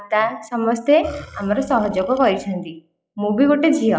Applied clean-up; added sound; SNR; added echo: classical method log-MMSE.